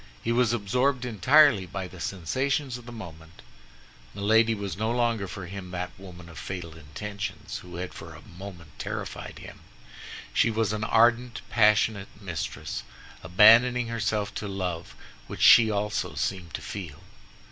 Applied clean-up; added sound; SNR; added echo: none; none; none; none.